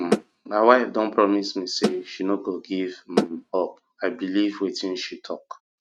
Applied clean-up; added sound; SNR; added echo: neural mask model RNNoise.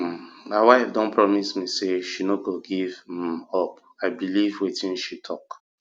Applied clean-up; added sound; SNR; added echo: none; none; none; none.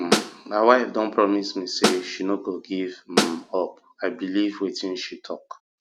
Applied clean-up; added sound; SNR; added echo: none; Snare drum; -1 dB; none.